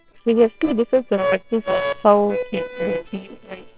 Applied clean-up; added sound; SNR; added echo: neural separator model SepFormer WHAMR!.